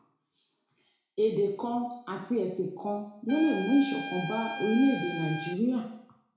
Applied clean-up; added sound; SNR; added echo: none; Trumpet; 9 dB; reverberation time 0.6 s.